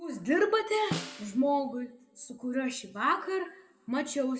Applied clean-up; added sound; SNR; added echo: none; Snare drum; 11 dB; reverberation time 1.2 s.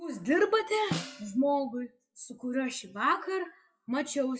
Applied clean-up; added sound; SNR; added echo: classical method WPE with log-MMSE.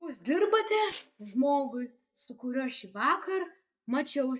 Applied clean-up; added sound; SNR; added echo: neural mask model DeepFilterNet 3.